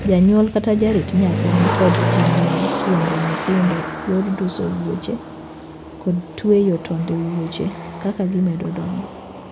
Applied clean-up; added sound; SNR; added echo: none; Motor vehicle (road); 5 dB; none.